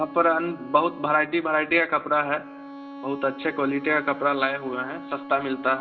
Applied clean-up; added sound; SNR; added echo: none; Bowed string instrument; 15 dB; reverberation time 0.4 s.